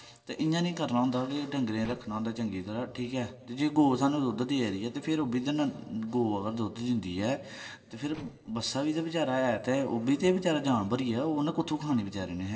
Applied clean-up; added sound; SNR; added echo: neural separator model SepFormer DNS4.